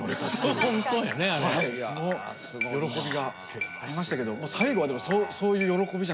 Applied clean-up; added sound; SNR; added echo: none; none; none; none.